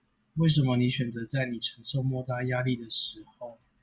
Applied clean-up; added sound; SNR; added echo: none; none; none; none.